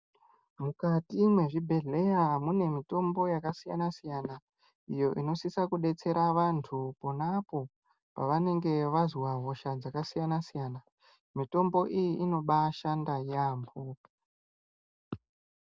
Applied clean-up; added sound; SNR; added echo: none; none; none; none.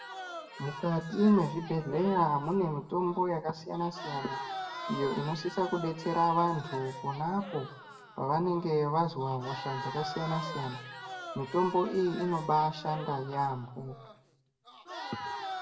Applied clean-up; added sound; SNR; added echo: none; Crowd; 11 dB; reverberation time 0.6 s.